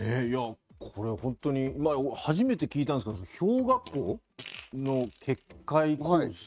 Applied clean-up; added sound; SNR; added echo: neural mask model RNNoise.